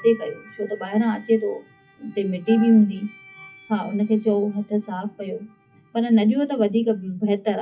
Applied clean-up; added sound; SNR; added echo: classical method WPE with log-MMSE.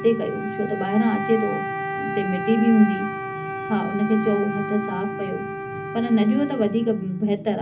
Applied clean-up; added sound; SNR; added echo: none; Wind instrument, woodwind instrument; 7 dB; reverberation time 0.4 s.